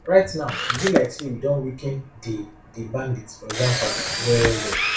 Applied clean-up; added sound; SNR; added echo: none; Camera; 4 dB; reverberation time 0.3 s.